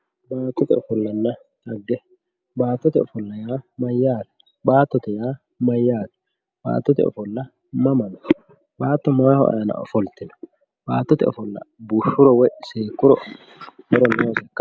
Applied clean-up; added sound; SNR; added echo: none; none; none; none.